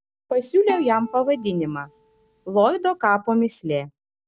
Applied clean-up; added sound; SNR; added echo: none; Bowed string instrument; 16 dB; none.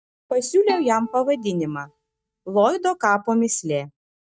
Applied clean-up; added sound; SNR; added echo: neural mask model RNNoise.